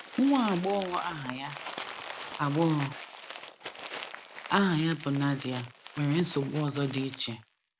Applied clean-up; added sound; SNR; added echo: none; Crumpling, crinkling; 11 dB; none.